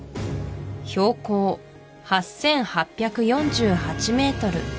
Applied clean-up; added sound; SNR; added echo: none; none; none; none.